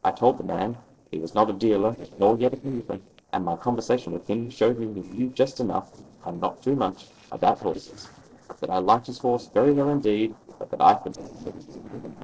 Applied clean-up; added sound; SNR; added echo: neural separator model SepFormer DNS4.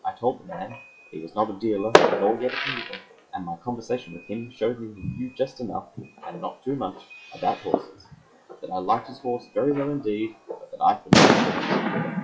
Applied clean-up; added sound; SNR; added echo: classical method WPE with log-MMSE.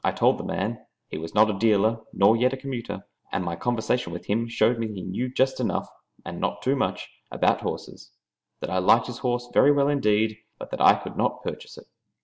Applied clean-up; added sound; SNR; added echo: none; none; none; none.